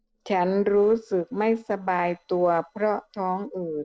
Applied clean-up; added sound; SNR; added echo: neural separator model SepFormer DNS4.